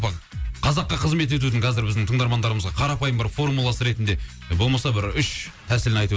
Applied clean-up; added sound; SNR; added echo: none; none; none; none.